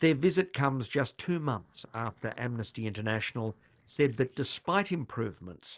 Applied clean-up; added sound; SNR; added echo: neural separator model SepFormer DNS4.